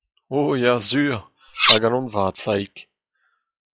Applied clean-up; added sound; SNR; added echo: classical method log-MMSE.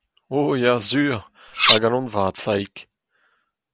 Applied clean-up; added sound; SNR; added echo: none; Cutlery, silverware; -3 dB; none.